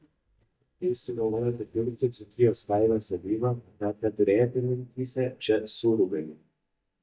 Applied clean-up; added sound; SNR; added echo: neural mask model DeepFilterNet 3.